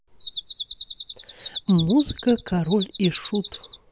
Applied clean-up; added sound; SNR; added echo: none; Bird vocalization, bird call, bird song; 3 dB; none.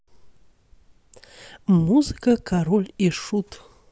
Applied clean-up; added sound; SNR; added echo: none; none; none; none.